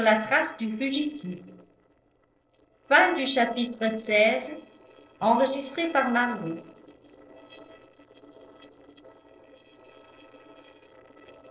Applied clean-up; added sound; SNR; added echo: neural separator model SepFormer DNS4.